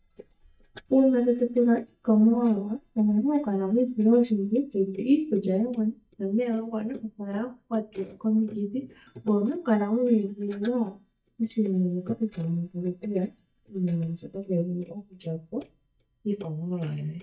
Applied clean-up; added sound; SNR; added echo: neural mask model DeepFilterNet 3.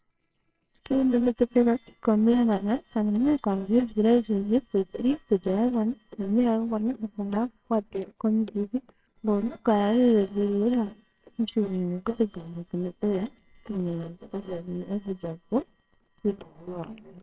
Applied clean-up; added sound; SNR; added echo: neural separator model SepFormer WHAMR!.